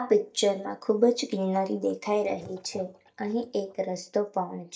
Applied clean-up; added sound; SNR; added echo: neural mask model DeepFilterNet 3.